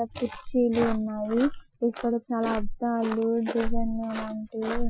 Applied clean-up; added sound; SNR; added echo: classical method Wiener filter.